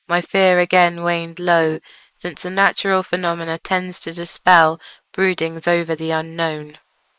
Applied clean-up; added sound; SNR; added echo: neural mask model Resemble Enhance denoiser.